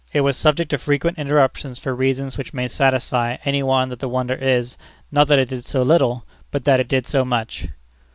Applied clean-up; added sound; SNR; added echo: none; none; none; none.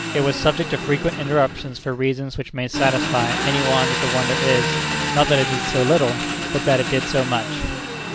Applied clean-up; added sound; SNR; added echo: none; Engine; 3 dB; none.